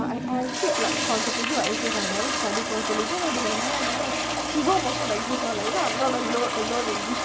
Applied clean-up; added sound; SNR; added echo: none; Toilet flush; -2 dB; none.